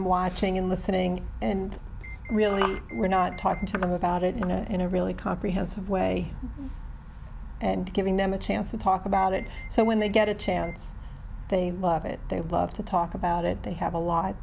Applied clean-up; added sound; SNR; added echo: none; Alarm; 19 dB; none.